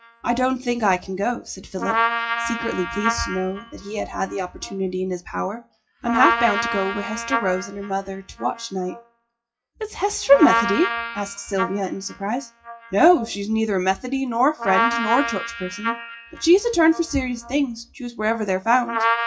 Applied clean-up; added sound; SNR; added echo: classical method WPE with log-MMSE.